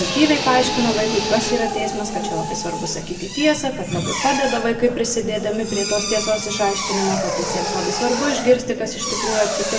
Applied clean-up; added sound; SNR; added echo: none; Drill; 4 dB; reverberation time 2.2 s.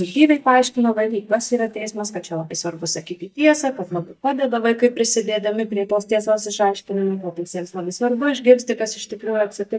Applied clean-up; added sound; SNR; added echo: neural mask model DeepFilterNet 3.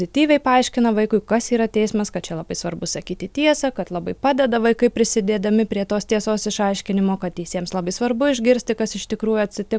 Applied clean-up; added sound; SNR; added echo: none; none; none; none.